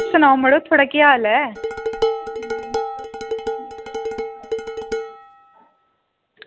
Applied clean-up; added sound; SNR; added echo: none; Dishes, pots, and pans; 7 dB; none.